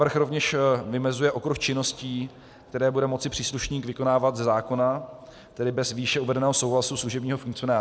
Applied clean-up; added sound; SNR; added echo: none; none; none; none.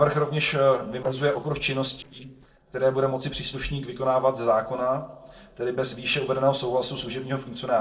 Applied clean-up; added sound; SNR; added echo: neural separator model SepFormer DNS4.